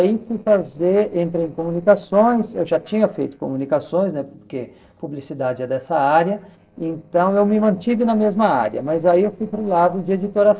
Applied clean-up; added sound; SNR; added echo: neural separator model SepFormer DNS4.